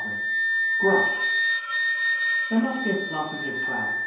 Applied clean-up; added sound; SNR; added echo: none; Wind instrument, woodwind instrument; -4 dB; reverberation time 0.9 s.